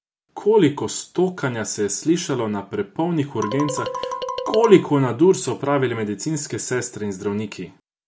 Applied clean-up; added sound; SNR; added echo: none; Marimba, xylophone; 8 dB; none.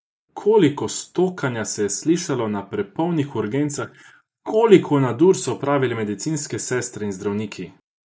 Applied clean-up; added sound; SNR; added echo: neural mask model Resemble Enhance denoiser.